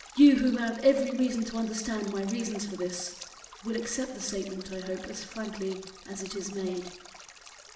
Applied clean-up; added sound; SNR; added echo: none; Stream; 18 dB; reverberation time 0.9 s.